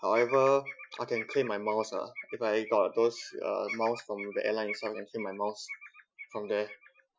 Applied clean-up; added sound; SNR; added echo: classical method Wiener filter.